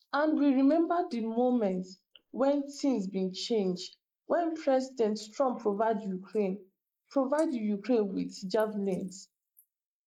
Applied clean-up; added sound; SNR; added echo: neural mask model Resemble Enhance denoiser.